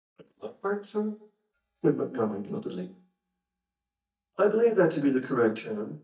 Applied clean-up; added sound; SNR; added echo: neural mask model DeepFilterNet 3.